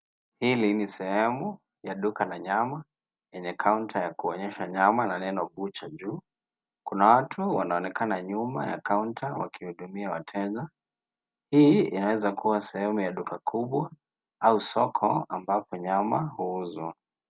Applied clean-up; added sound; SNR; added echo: none; none; none; none.